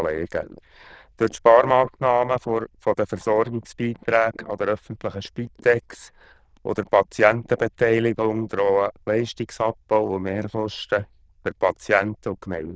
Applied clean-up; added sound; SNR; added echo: neural diffusion model UNIVERSE++.